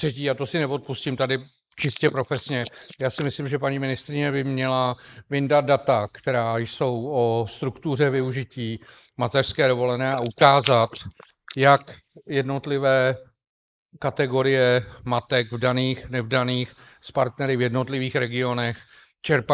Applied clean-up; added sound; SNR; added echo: neural mask model Resemble Enhance denoiser.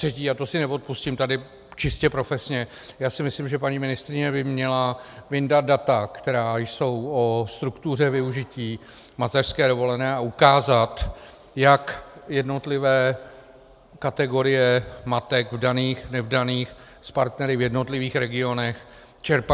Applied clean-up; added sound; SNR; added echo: none; none; none; none.